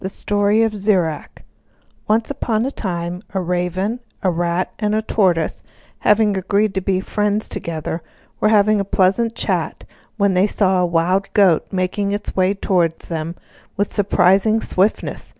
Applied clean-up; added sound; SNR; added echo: none; none; none; none.